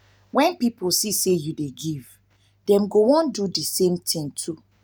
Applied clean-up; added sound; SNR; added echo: none; none; none; none.